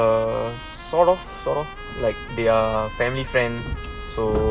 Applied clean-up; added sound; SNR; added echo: none; Trumpet; 15 dB; none.